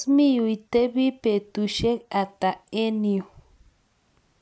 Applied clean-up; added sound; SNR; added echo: none; none; none; none.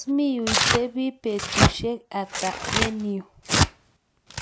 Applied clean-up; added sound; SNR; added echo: none; Tearing; -2 dB; none.